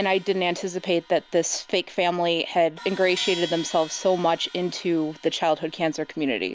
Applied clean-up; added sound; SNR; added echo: none; Bell + Crash cymbal; 17 dB; none.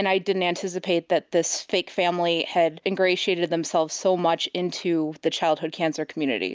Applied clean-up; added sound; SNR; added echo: none; none; none; none.